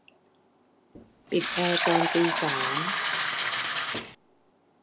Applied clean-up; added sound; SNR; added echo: none; Fill (with liquid); -2 dB; none.